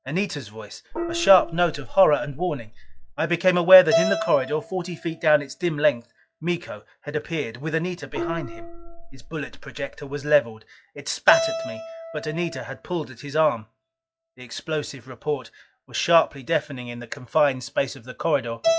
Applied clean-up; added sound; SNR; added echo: classical method log-MMSE.